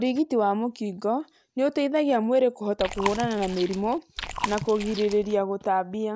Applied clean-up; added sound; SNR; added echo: none; Chewing, mastication; 9 dB; none.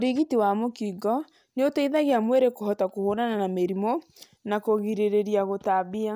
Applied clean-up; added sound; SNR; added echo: none; none; none; none.